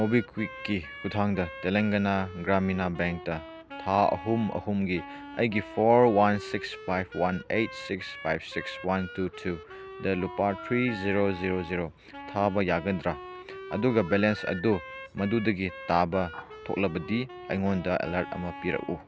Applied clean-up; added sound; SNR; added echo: none; Telephone + Wind instrument, woodwind instrument; 14 dB; none.